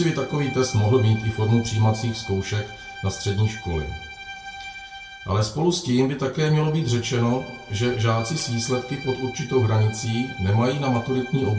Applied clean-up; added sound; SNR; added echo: none; Bowed string instrument; 16 dB; reverberation time 0.3 s.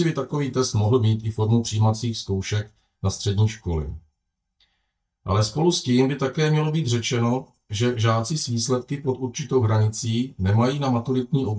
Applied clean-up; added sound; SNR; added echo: neural mask model DeepFilterNet 3.